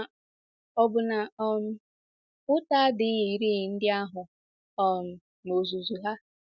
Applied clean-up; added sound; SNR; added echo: none; none; none; none.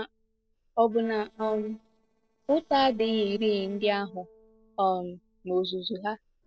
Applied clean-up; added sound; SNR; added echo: neural separator model SepFormer DNS4.